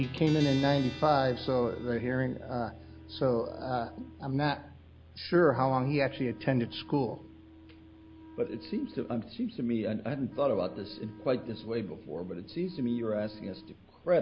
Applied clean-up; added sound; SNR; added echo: none; Guitar + Wind instrument, woodwind instrument; 17 dB; none.